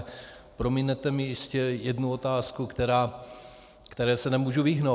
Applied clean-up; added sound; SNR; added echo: none; none; none; none.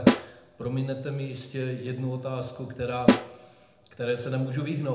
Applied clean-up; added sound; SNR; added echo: none; Snare drum; -4 dB; reverberation time 0.8 s.